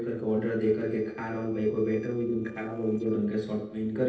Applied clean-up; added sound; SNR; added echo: neural separator model SepFormer DNS4.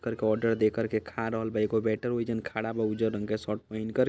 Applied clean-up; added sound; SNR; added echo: none; none; none; none.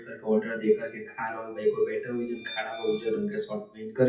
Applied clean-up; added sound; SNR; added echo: classical method WPE with log-MMSE.